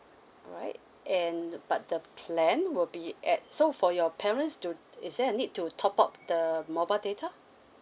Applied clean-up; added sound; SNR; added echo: none; none; none; none.